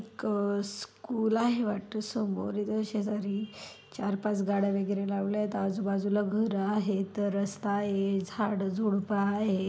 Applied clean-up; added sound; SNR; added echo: none; none; none; none.